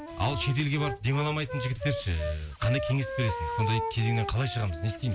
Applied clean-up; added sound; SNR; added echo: none; Wind instrument, woodwind instrument; 7 dB; none.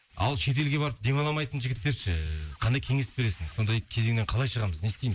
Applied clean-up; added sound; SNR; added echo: neural mask model Resemble Enhance denoiser.